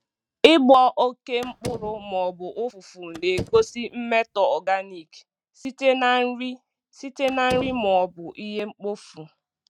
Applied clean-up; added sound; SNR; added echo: neural mask model RNNoise.